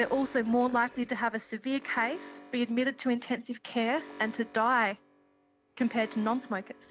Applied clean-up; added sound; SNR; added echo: none; Alarm; 20 dB; none.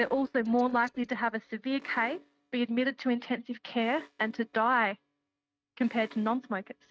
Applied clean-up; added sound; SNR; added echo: neural mask model RNNoise.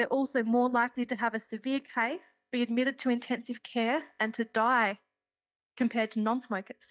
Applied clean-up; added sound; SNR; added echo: neural mask model DeepFilterNet 3.